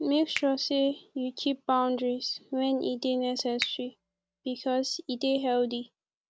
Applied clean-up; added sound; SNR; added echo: none; Finger snapping; 16 dB; none.